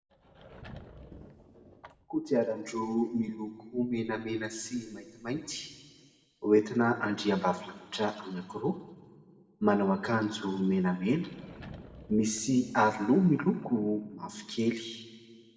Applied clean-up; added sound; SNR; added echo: none; Sliding door / Wood; 20 dB; reverberation time 1.5 s.